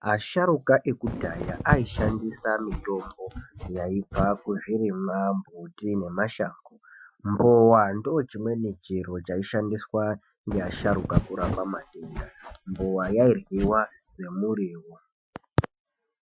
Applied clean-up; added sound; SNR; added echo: classical method Wiener filter.